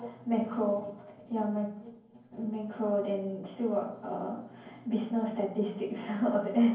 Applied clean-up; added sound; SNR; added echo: none; none; none; reverberation time 0.9 s.